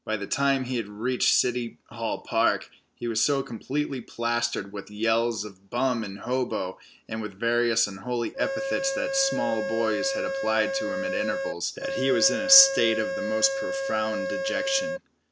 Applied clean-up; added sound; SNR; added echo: none; Organ; 2 dB; none.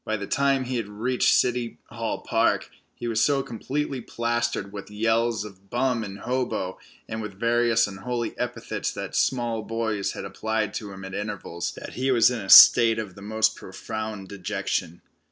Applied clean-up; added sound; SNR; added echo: none; none; none; none.